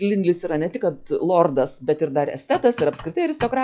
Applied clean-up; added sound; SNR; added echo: classical method log-MMSE.